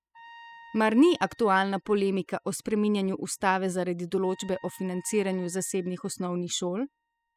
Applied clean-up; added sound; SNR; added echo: classical method spectral subtraction.